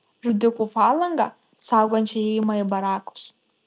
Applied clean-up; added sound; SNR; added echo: none; none; none; none.